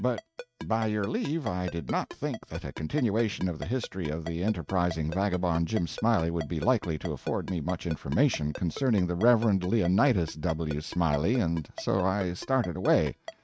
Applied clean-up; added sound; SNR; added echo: neural mask model RNNoise.